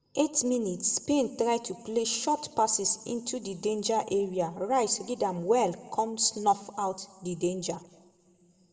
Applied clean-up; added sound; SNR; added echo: none; none; none; reverberation time 1.0 s.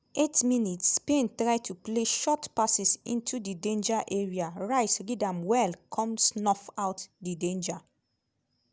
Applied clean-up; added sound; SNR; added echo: none; none; none; none.